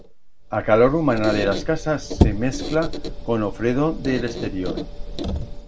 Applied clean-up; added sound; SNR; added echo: none; Squeak; 3 dB; none.